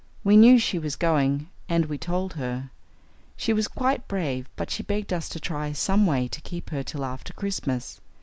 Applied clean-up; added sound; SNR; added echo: none; none; none; none.